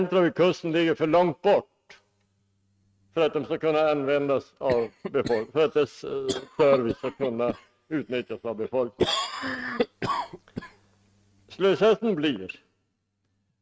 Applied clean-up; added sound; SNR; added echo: neural mask model RNNoise.